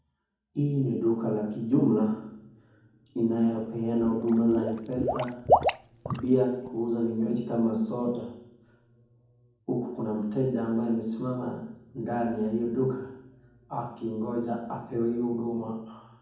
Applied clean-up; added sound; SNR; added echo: none; Water / Liquid; 2 dB; reverberation time 1.2 s.